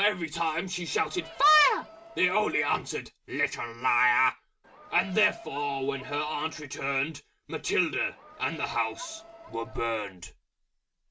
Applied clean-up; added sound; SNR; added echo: none; Crowd; 17 dB; none.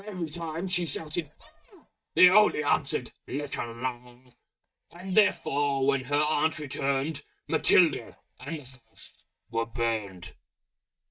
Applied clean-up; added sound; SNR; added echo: neural mask model DeepFilterNet 3.